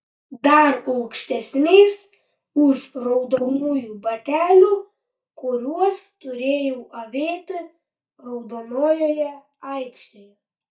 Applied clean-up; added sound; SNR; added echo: neural mask model DeepFilterNet 3.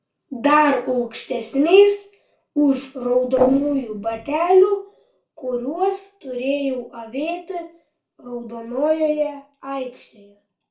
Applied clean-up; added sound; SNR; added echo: neural separator model SepFormer DNS4.